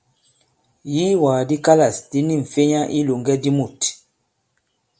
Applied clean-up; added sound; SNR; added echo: none; none; none; none.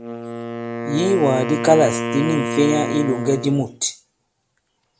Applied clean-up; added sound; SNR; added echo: none; Wind instrument, woodwind instrument; 6 dB; none.